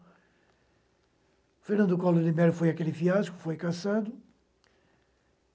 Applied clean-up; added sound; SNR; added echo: none; none; none; none.